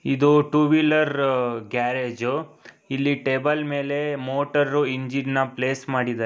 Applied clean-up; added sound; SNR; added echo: none; none; none; none.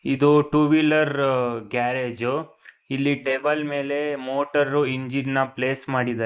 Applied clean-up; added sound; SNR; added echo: neural mask model Resemble Enhance denoiser.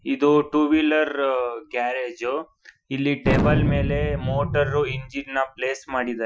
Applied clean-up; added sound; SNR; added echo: classical method Wiener filter.